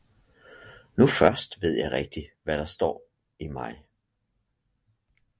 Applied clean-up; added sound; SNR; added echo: none; none; none; none.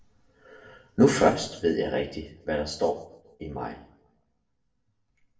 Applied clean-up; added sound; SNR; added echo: none; none; none; reverberation time 0.6 s.